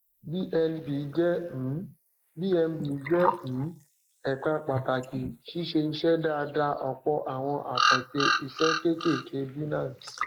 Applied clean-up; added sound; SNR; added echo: neural mask model Resemble Enhance denoiser.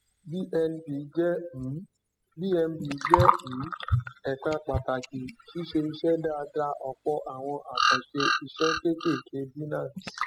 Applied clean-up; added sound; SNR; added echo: classical method spectral subtraction.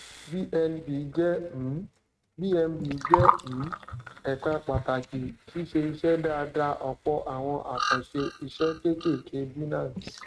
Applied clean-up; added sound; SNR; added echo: neural mask model RNNoise.